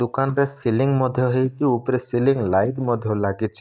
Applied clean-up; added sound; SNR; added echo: neural mask model DeepFilterNet 3.